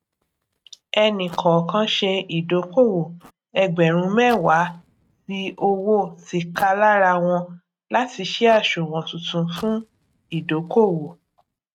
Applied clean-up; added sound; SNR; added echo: neural mask model RNNoise.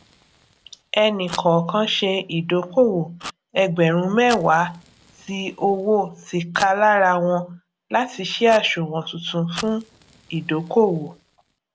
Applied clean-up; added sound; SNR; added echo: none; Fire; 17 dB; none.